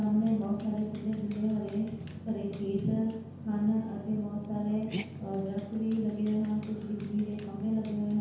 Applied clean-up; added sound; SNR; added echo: none; Dog; 19 dB; reverberation time 0.9 s.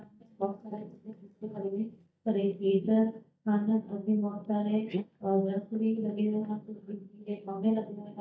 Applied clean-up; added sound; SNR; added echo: neural mask model DeepFilterNet 3.